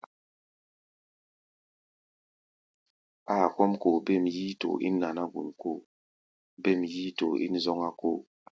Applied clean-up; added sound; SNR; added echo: none; none; none; none.